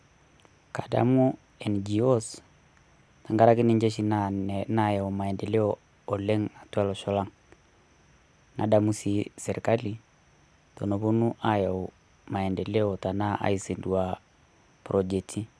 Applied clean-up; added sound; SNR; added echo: none; none; none; none.